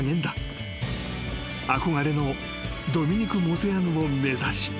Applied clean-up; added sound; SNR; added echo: none; none; none; none.